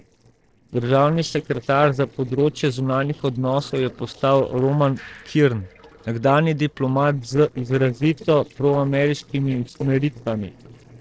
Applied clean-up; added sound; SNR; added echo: neural separator model SepFormer DNS4.